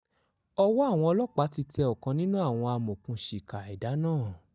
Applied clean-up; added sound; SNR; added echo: neural mask model DeepFilterNet 3.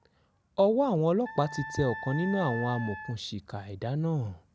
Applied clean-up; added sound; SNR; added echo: none; Wind instrument, woodwind instrument; 11 dB; none.